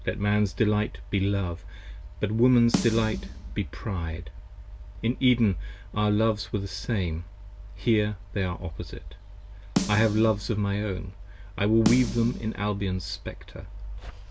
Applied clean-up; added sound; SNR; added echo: none; Snare drum; 8 dB; none.